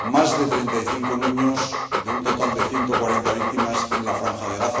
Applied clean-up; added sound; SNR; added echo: none; Dog; 1 dB; reverberation time 1.0 s.